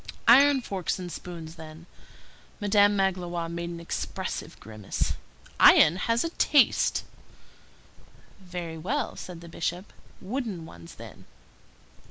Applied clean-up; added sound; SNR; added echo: none; Dishes, pots, and pans; 15 dB; none.